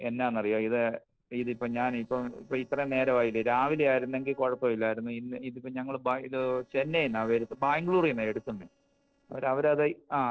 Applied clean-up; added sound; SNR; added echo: neural separator model SepFormer DNS4.